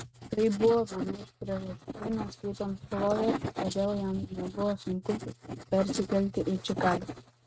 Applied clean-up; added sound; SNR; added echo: neural mask model RNNoise.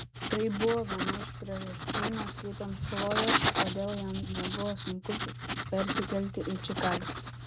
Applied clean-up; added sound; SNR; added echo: none; Writing; -4 dB; none.